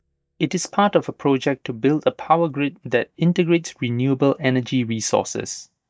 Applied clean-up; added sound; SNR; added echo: neural mask model DeepFilterNet 3.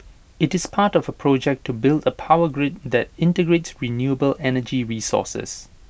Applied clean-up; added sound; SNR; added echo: none; none; none; none.